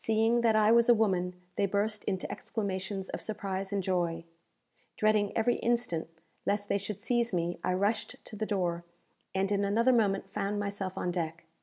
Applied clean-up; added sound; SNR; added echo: none; none; none; none.